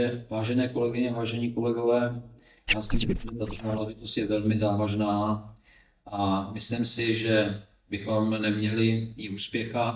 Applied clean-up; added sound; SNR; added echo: neural mask model DeepFilterNet 3.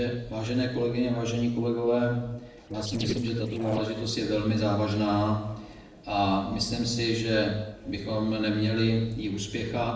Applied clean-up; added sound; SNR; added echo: neural separator model SepFormer DNS4.